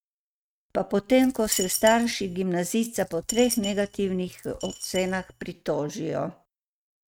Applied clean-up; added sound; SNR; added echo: neural mask model RNNoise.